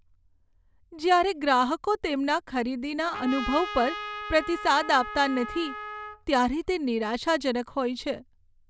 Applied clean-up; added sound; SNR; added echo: none; Trumpet; 9 dB; none.